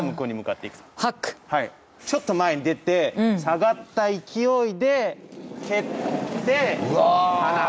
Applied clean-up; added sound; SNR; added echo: none; none; none; none.